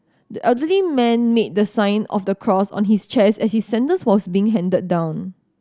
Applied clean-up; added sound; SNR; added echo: none; none; none; none.